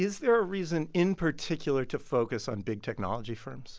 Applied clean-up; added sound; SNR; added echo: none; none; none; none.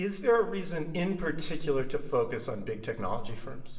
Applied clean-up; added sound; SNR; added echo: none; none; none; reverberation time 0.8 s.